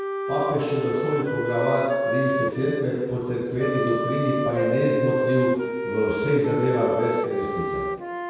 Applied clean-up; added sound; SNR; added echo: none; Wind instrument, woodwind instrument; 2 dB; reverberation time 1.2 s.